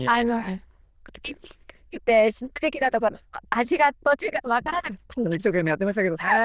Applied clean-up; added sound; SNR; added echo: neural diffusion model UNIVERSE++.